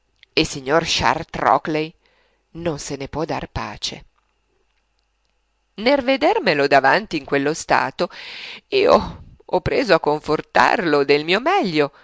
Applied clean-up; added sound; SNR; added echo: none; none; none; none.